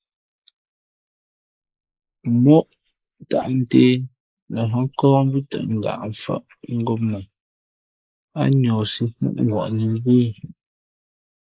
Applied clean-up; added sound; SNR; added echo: neural mask model Resemble Enhance denoiser.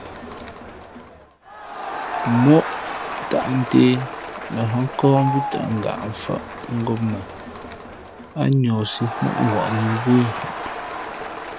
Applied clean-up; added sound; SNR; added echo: none; Crowd; 8 dB; none.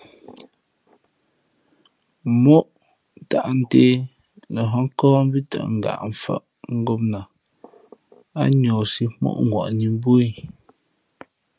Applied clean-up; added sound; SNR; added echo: none; none; none; none.